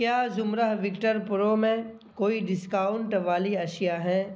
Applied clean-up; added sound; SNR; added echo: none; none; none; none.